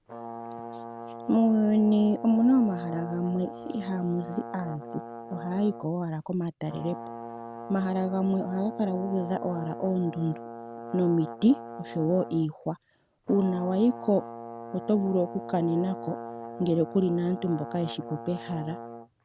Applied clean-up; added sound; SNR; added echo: none; Brass instrument; 12 dB; none.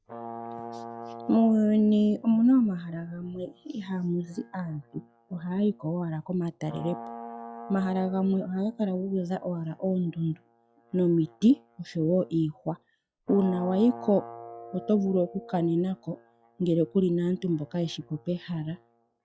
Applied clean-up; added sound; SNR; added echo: classical method log-MMSE.